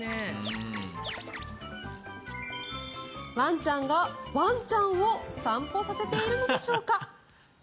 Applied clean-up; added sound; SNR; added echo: none; none; none; none.